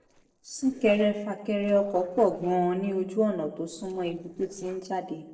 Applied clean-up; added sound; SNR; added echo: neural separator model SepFormer DNS4.